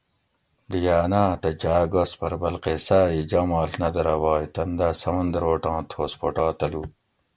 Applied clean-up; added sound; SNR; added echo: none; none; none; none.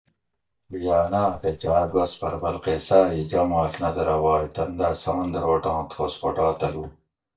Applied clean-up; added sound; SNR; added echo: neural mask model DeepFilterNet 3.